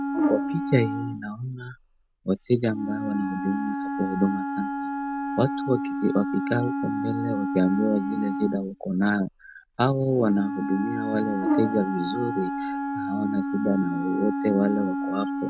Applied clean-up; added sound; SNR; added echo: none; Brass instrument + Wind instrument, woodwind instrument; 3 dB; none.